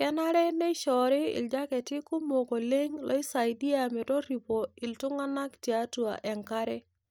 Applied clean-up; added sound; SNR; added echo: none; none; none; none.